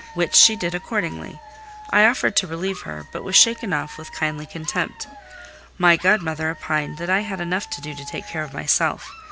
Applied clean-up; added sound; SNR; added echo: none; Alarm / Dog; 18 dB; none.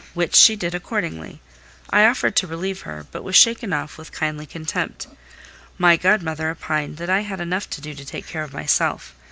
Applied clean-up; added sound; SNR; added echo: none; none; none; none.